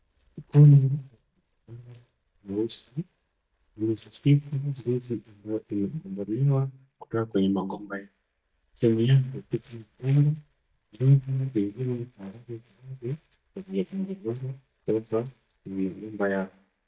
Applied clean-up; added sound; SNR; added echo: neural mask model DeepFilterNet 3.